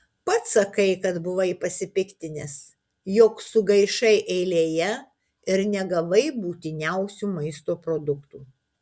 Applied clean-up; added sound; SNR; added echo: none; none; none; none.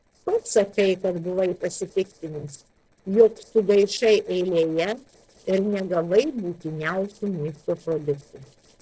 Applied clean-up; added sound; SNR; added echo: neural separator model SepFormer DNS4.